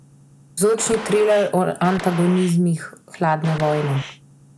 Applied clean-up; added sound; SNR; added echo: none; Gunshot, gunfire; 13 dB; none.